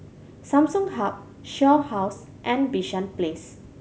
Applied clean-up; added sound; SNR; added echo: none; none; none; none.